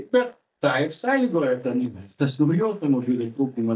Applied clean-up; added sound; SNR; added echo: neural mask model DeepFilterNet 3.